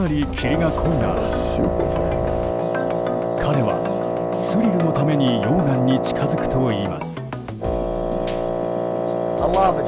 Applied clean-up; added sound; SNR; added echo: none; Wind instrument, woodwind instrument; 0 dB; none.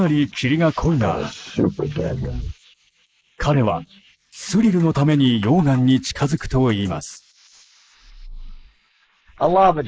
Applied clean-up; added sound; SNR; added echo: neural mask model Resemble Enhance denoiser.